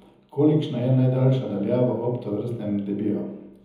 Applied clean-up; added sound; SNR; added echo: none; none; none; reverberation time 1.0 s.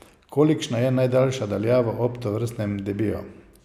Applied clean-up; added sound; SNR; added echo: none; none; none; none.